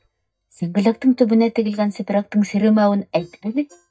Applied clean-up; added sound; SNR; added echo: neural mask model DeepFilterNet 3.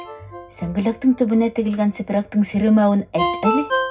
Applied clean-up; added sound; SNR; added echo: none; Ringtone; 8 dB; reverberation time 0.3 s.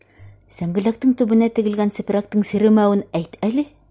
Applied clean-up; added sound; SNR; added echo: none; none; none; none.